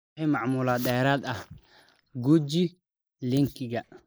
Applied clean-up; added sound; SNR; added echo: neural mask model Resemble Enhance denoiser.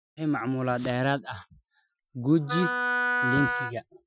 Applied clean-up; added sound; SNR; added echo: classical method Wiener filter.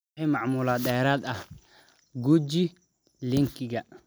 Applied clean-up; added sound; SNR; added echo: none; none; none; none.